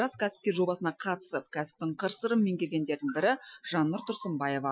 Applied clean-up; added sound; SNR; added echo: classical method Wiener filter.